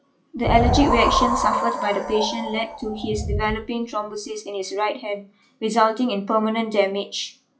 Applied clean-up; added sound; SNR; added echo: classical method log-MMSE.